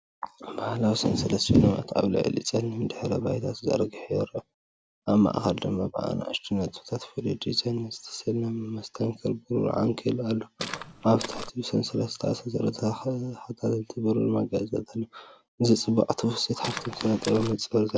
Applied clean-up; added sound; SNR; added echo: none; Walk, footsteps; 9 dB; none.